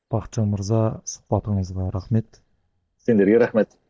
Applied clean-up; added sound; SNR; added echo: neural mask model DeepFilterNet 3.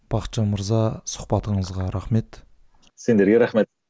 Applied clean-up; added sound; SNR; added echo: none; none; none; none.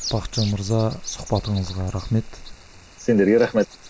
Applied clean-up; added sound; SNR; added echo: neural mask model Resemble Enhance denoiser.